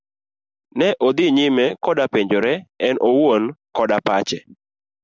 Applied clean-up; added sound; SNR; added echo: none; none; none; none.